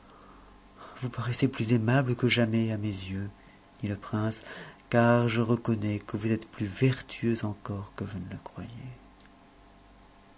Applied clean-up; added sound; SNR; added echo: none; none; none; none.